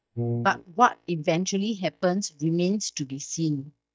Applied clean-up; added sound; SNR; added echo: neural mask model DeepFilterNet 3.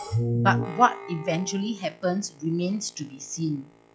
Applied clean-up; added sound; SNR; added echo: classical method log-MMSE.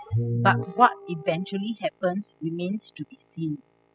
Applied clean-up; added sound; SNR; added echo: classical method spectral subtraction.